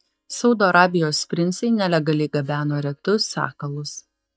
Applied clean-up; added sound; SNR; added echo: neural mask model DeepFilterNet 3.